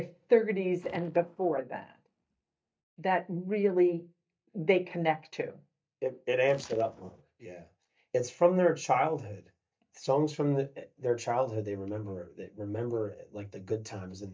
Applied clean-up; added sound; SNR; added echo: neural mask model DeepFilterNet 3.